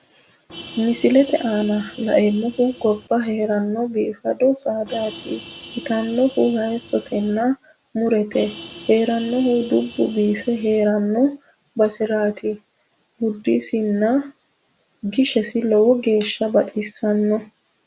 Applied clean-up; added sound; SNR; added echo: none; Vehicle horn, car horn, honking; 18 dB; none.